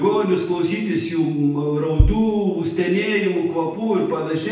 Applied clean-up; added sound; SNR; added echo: none; Bass drum; 4 dB; reverberation time 0.8 s.